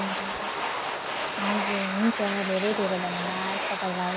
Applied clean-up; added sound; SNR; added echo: none; Domestic sounds, home sounds; 0 dB; none.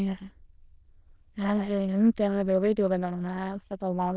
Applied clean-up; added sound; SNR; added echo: neural diffusion model UNIVERSE++.